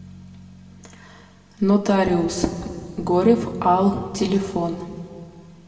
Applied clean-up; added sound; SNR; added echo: none; Bass guitar; 19 dB; reverberation time 1.8 s.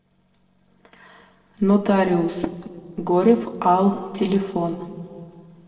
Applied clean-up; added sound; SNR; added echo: neural separator model SepFormer DNS4.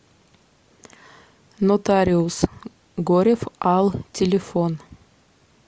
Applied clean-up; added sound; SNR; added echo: none; none; none; none.